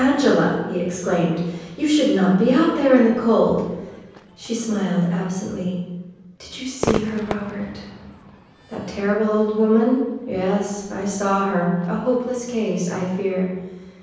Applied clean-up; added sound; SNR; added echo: none; Crowd / Fireworks; 16 dB; reverberation time 1.1 s.